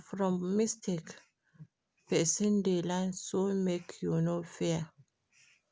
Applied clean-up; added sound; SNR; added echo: none; none; none; none.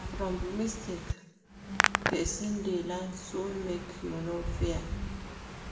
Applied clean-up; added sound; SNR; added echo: none; Hands; 0 dB; reverberation time 0.8 s.